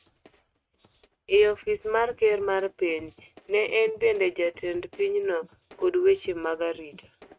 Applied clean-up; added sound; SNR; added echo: neural mask model RNNoise.